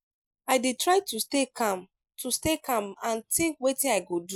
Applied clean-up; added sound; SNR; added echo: neural mask model Resemble Enhance denoiser.